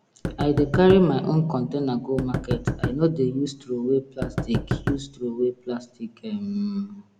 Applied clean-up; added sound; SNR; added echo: none; Knock; 6 dB; none.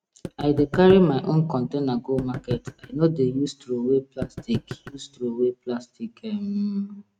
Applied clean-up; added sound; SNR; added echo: neural mask model RNNoise.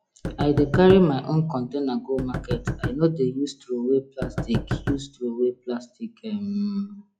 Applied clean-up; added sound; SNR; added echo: classical method log-MMSE.